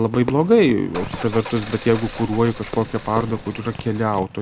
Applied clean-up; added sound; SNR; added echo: none; Fireworks + Car; 12 dB; none.